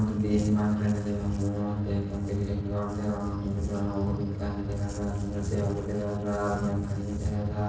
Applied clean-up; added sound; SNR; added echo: neural separator model SepFormer DNS4.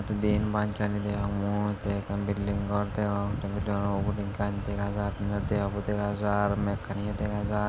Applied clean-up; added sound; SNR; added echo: none; none; none; none.